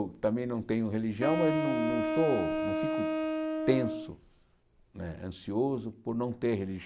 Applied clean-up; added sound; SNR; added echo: none; Wind instrument, woodwind instrument; 0 dB; none.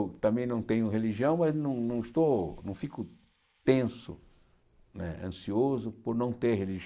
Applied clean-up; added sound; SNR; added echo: neural mask model Resemble Enhance denoiser.